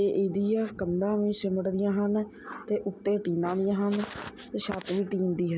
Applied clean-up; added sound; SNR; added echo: none; none; none; none.